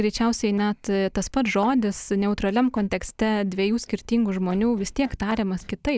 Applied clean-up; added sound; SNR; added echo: neural separator model SepFormer DNS4.